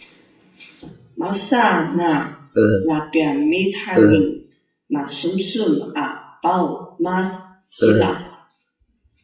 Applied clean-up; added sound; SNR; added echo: classical method WPE with log-MMSE.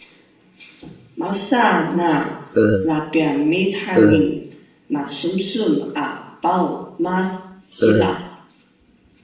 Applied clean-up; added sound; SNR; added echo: none; Burping, eructation; -4 dB; reverberation time 0.8 s.